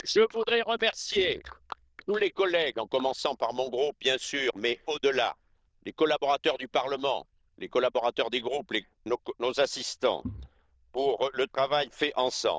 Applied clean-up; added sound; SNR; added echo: neural diffusion model UNIVERSE++.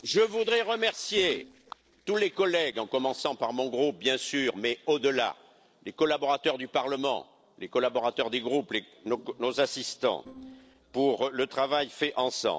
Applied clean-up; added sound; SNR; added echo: neural separator model SepFormer DNS4.